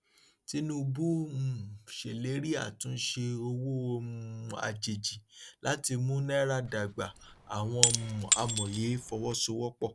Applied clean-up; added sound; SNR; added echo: none; Shatter / Crushing; 0 dB; none.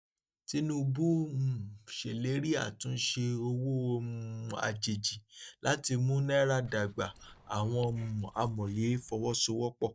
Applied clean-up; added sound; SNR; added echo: neural mask model DeepFilterNet 3.